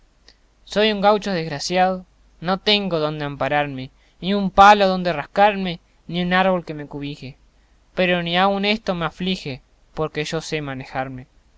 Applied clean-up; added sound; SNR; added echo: none; none; none; none.